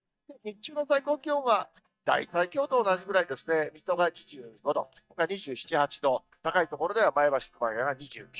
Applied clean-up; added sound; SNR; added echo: neural mask model DeepFilterNet 3.